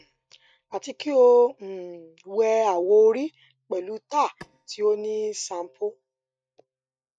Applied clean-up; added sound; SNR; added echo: neural mask model DeepFilterNet 3.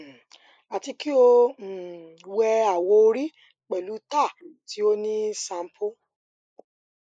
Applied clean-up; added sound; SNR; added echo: neural mask model Resemble Enhance denoiser.